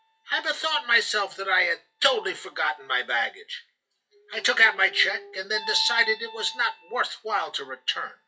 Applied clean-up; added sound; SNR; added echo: classical method WPE with log-MMSE.